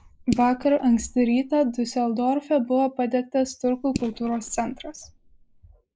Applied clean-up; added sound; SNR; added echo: neural mask model Resemble Enhance denoiser.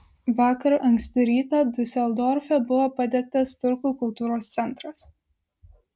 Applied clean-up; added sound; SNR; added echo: none; none; none; none.